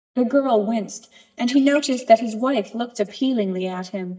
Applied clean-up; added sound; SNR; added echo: neural mask model DeepFilterNet 3.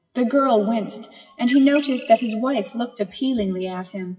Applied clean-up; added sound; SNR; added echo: classical method WPE with log-MMSE.